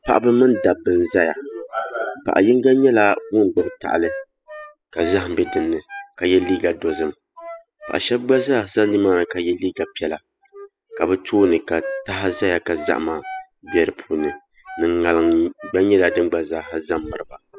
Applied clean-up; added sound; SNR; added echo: classical method spectral subtraction.